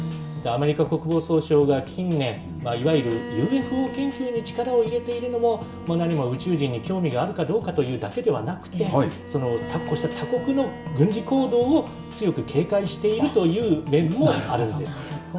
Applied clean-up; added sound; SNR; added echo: none; Bowed string instrument; 16 dB; reverberation time 0.6 s.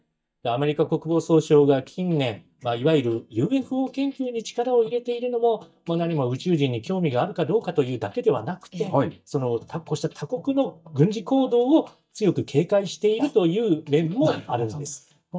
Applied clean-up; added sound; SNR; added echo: neural mask model DeepFilterNet 3.